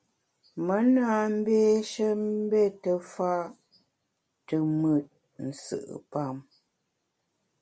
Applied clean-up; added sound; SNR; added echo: none; none; none; none.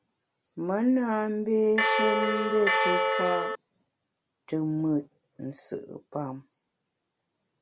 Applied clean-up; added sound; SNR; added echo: none; Bell; -4 dB; none.